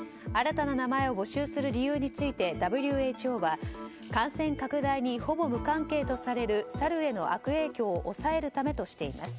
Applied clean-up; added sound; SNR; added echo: none; none; none; none.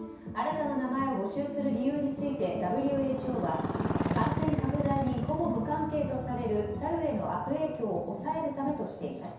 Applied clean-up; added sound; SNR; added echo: none; Motorcycle; 6 dB; reverberation time 0.7 s.